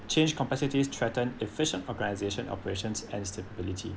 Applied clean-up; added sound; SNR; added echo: none; Boiling; 20 dB; none.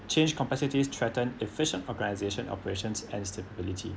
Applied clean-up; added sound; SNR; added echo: none; none; none; none.